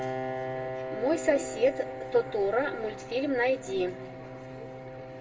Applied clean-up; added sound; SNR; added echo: none; Piano; 7 dB; reverberation time 1.9 s.